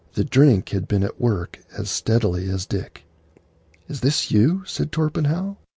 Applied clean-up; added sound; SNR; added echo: none; none; none; none.